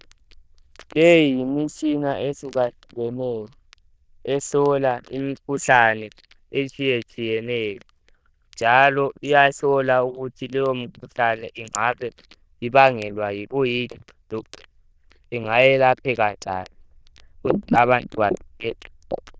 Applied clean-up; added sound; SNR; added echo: neural diffusion model UNIVERSE++.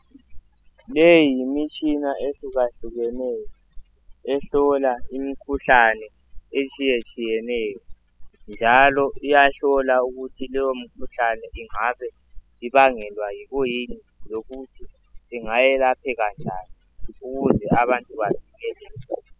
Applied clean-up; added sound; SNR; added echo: classical method spectral subtraction.